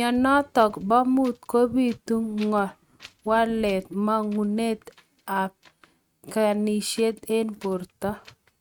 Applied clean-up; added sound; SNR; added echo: neural mask model RNNoise.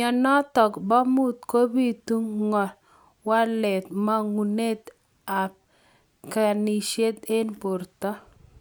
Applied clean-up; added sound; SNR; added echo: none; none; none; none.